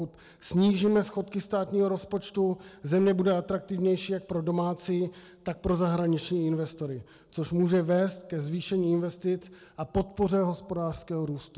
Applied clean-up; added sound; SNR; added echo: none; none; none; none.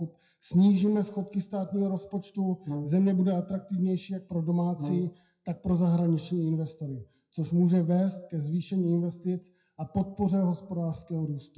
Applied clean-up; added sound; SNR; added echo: classical method WPE with log-MMSE.